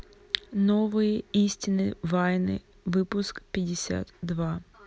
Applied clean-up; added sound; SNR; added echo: none; none; none; none.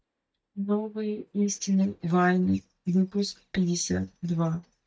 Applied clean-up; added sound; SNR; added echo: neural mask model DeepFilterNet 3.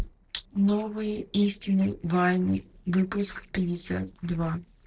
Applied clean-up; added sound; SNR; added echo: neural separator model SepFormer DNS4.